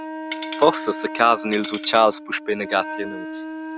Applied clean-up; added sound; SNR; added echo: none; Wind instrument, woodwind instrument + Tools; 9 dB; none.